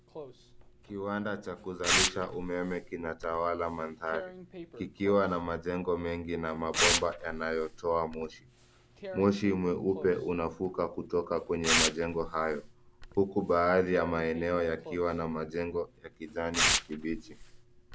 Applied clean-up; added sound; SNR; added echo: none; Tearing; 5 dB; none.